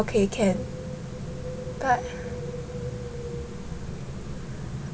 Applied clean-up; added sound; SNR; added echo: none; Wind; 12 dB; none.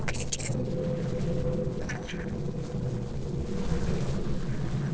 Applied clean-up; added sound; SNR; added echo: neural separator model SepFormer DNS4.